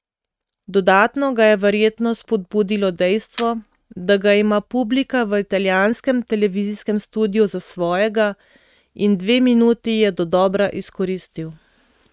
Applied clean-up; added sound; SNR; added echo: neural mask model RNNoise.